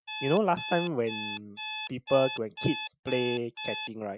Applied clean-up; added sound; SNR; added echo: classical method Wiener filter.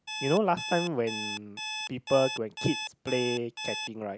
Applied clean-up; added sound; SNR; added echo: none; Alarm; 7 dB; none.